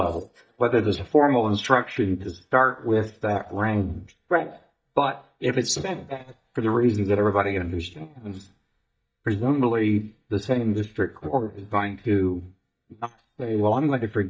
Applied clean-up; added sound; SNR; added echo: neural mask model DeepFilterNet 3.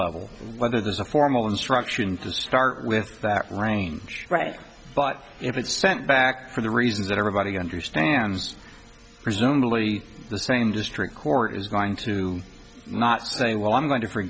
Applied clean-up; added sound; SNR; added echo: none; none; none; none.